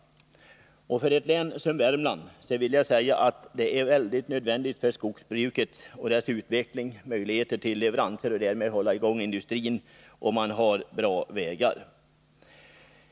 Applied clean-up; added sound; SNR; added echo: none; none; none; none.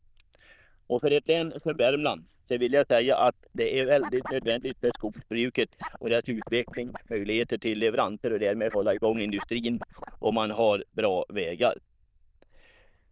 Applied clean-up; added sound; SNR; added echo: neural diffusion model UNIVERSE++.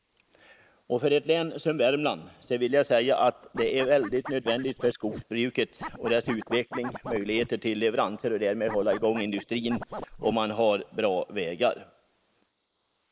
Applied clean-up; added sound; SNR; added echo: neural mask model Resemble Enhance denoiser.